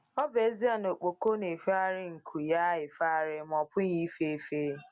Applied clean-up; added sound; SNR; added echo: none; none; none; none.